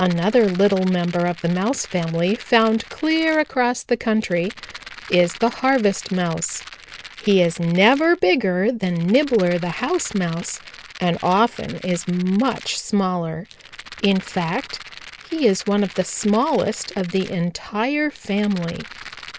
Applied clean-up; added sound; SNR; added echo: none; Rattle; 19 dB; none.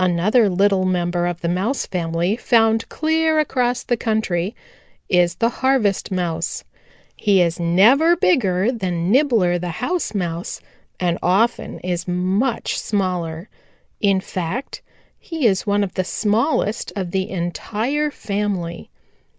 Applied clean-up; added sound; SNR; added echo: none; none; none; none.